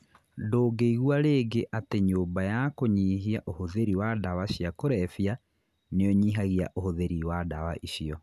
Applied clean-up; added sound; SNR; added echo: none; none; none; none.